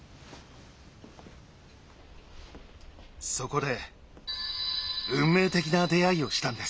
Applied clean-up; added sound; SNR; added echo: none; none; none; none.